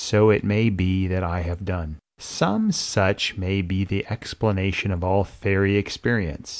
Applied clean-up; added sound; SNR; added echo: none; none; none; none.